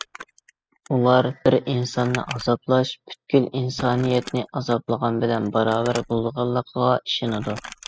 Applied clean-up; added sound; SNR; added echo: classical method spectral subtraction.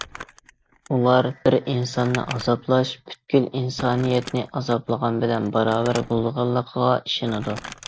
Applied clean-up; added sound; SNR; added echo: none; Crumpling, crinkling; 18 dB; none.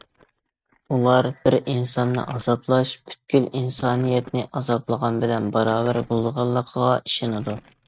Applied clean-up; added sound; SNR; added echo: neural mask model RNNoise.